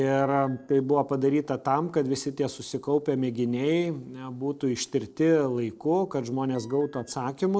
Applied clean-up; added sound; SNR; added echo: neural separator model SepFormer DNS4.